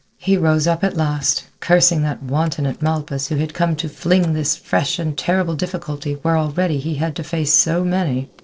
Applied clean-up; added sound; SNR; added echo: neural separator model SepFormer DNS4.